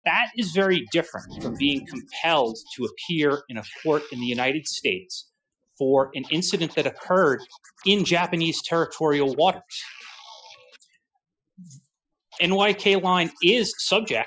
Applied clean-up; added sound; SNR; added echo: classical method Wiener filter.